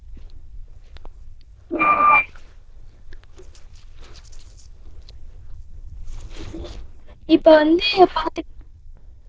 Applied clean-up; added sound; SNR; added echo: neural diffusion model UNIVERSE++.